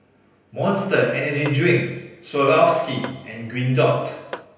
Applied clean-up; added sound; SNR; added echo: none; Tap / Hammer; 19 dB; reverberation time 0.9 s.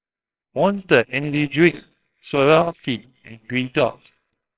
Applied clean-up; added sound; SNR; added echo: neural separator model SepFormer WHAMR!.